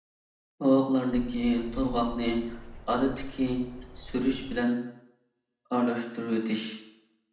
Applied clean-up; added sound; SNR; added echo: none; Bird vocalization, bird call, bird song; 12 dB; reverberation time 0.7 s.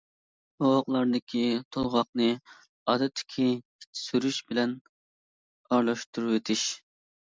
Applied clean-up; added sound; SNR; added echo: none; none; none; none.